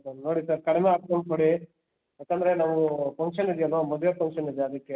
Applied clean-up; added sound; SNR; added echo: none; none; none; none.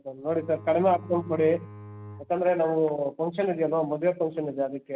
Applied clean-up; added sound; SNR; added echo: none; Bowed string instrument; 17 dB; none.